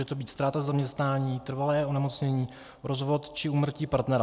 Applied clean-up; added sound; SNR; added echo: none; none; none; none.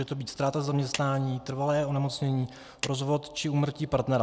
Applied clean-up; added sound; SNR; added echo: none; Clapping; 15 dB; none.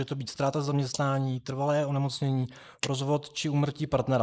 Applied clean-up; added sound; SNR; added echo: neural mask model Resemble Enhance denoiser.